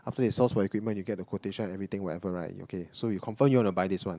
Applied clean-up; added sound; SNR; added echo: none; none; none; none.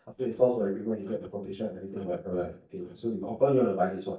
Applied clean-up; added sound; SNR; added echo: neural mask model DeepFilterNet 3.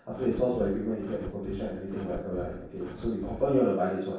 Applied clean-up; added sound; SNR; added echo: none; Breathing; 13 dB; reverberation time 0.7 s.